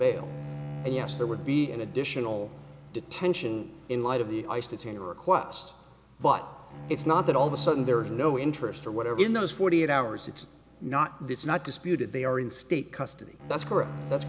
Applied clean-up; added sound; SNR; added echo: none; Bowed string instrument; 13 dB; none.